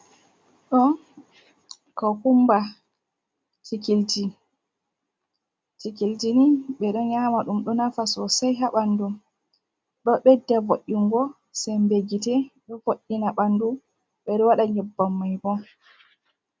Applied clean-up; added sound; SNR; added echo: none; none; none; none.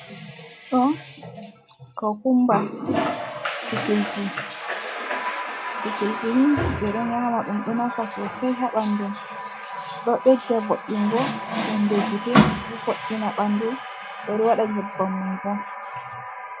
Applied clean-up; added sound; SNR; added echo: none; Water tap, faucet; 4 dB; none.